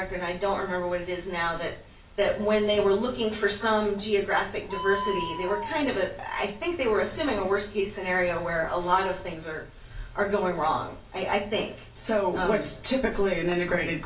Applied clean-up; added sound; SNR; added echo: none; Bird; 17 dB; reverberation time 0.3 s.